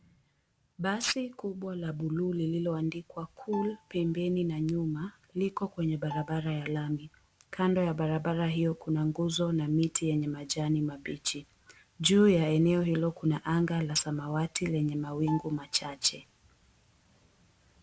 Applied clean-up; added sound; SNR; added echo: none; Bowed string instrument; 16 dB; none.